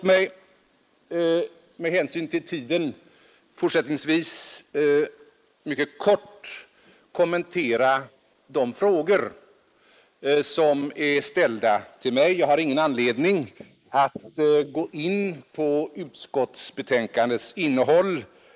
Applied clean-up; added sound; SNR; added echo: neural mask model Resemble Enhance denoiser.